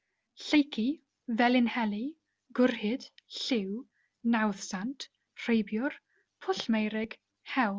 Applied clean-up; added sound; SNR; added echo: none; none; none; none.